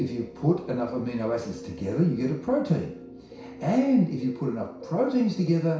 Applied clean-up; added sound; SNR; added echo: none; none; none; reverberation time 0.6 s.